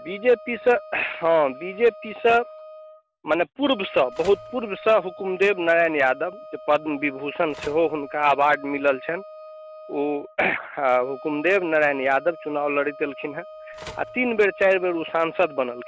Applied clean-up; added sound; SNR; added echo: none; Telephone + Wind instrument, woodwind instrument; 18 dB; none.